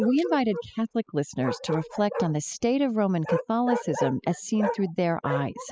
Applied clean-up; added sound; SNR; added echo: classical method spectral subtraction.